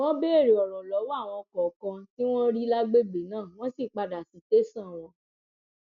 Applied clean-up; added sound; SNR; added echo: none; none; none; none.